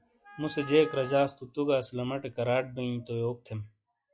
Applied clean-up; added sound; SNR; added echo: classical method log-MMSE.